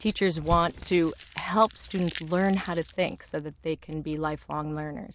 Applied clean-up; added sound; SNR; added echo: none; Crumpling, crinkling / Crushing; 13 dB; none.